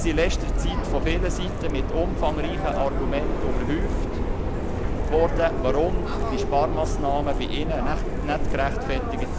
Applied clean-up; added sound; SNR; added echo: none; Subway, metro, underground; -3 dB; none.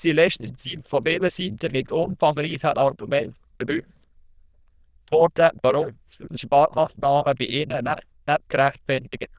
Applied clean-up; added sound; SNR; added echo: neural diffusion model UNIVERSE++.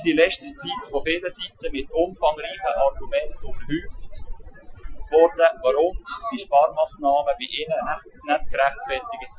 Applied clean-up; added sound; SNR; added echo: classical method Wiener filter.